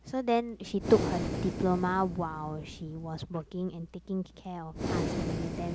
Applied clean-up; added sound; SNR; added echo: none; Breathing; 5 dB; none.